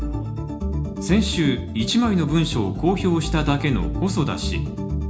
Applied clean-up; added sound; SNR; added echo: none; Bass guitar; 17 dB; reverberation time 0.4 s.